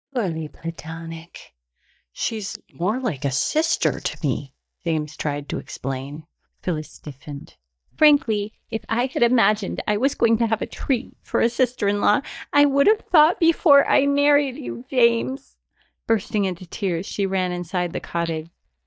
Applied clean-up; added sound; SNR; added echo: neural mask model DeepFilterNet 3.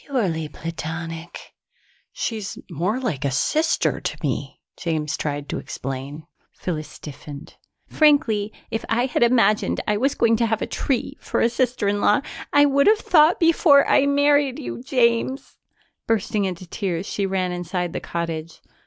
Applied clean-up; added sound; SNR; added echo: none; none; none; none.